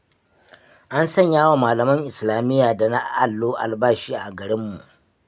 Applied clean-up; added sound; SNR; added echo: none; none; none; none.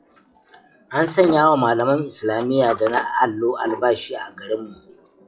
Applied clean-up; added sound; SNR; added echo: classical method WPE with log-MMSE.